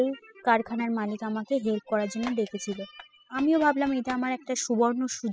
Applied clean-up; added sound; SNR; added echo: classical method spectral subtraction.